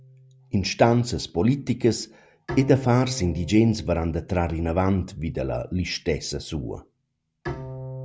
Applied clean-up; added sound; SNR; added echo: none; Bowed string instrument; 16 dB; none.